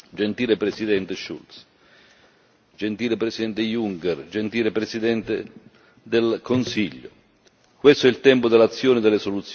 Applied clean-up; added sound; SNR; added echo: none; none; none; none.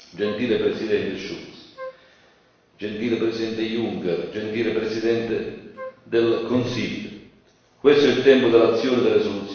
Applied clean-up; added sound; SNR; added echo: none; Wind instrument, woodwind instrument; 17 dB; reverberation time 0.9 s.